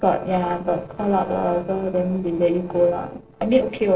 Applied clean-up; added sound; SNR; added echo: neural separator model SepFormer DNS4.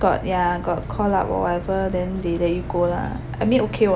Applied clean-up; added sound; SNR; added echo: none; none; none; none.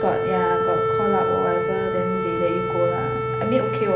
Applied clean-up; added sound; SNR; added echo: none; Wind instrument, woodwind instrument; -1 dB; reverberation time 1.1 s.